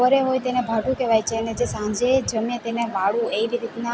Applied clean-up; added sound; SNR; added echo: none; none; none; none.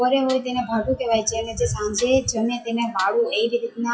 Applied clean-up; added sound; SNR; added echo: classical method WPE with log-MMSE.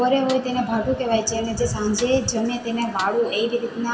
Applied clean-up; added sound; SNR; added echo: none; Snare drum; 20 dB; reverberation time 2.7 s.